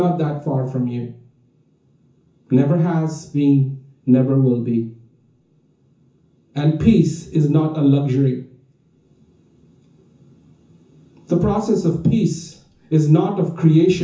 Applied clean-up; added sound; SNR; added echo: none; none; none; reverberation time 0.6 s.